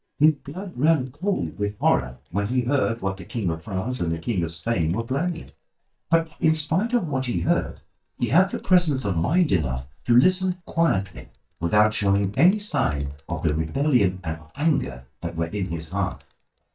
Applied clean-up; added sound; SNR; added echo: neural mask model DeepFilterNet 3.